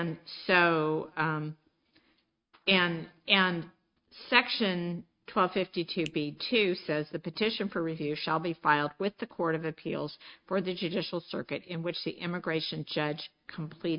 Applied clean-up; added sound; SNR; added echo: neural mask model RNNoise.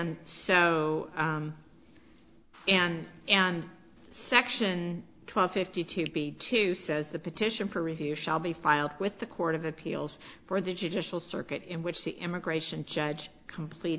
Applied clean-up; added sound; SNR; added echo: none; Finger snapping; 19 dB; none.